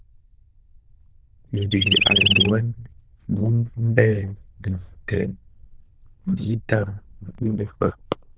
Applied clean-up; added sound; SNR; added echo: neural diffusion model UNIVERSE++.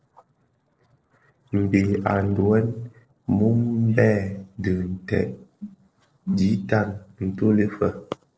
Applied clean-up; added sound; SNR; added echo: neural separator model SepFormer DNS4.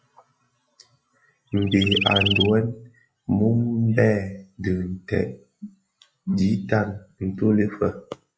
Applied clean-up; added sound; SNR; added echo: classical method log-MMSE.